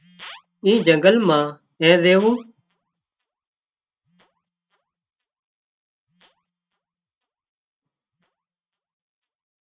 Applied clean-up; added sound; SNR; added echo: neural mask model RNNoise.